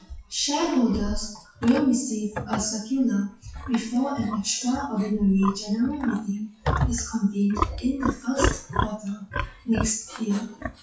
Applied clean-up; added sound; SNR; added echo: classical method WPE with log-MMSE.